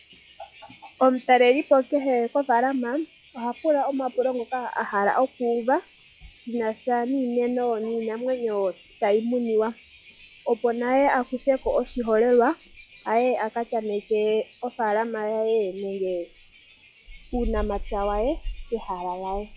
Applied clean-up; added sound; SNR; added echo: classical method log-MMSE.